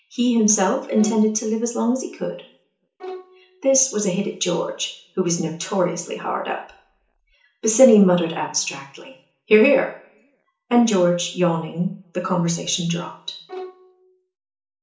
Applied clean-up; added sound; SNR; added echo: none; Bowed string instrument; 16 dB; reverberation time 0.7 s.